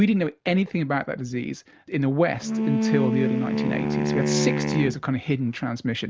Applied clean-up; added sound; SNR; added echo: none; Wind instrument, woodwind instrument; 0 dB; none.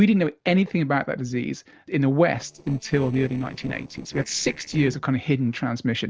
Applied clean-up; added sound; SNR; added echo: neural separator model SepFormer DNS4.